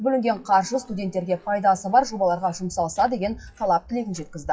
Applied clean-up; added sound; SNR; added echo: classical method WPE with log-MMSE.